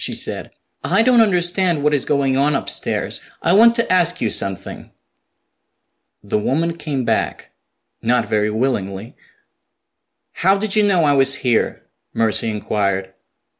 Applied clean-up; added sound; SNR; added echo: none; none; none; none.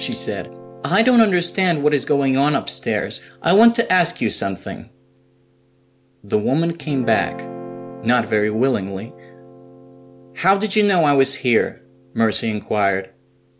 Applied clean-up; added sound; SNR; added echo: none; Guitar; 18 dB; none.